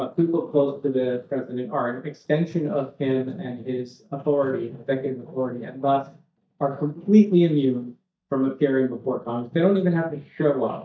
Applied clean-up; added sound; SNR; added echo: neural mask model DeepFilterNet 3.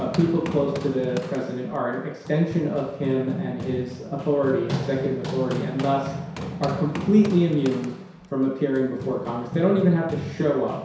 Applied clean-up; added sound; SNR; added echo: none; Run; 8 dB; reverberation time 0.7 s.